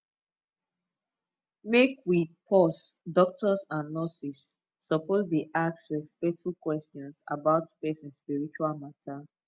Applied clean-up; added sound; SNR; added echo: none; none; none; none.